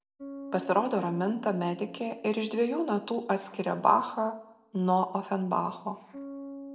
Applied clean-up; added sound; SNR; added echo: none; Bass guitar; 17 dB; reverberation time 0.7 s.